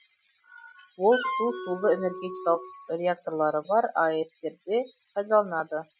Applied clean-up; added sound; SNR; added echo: classical method Wiener filter.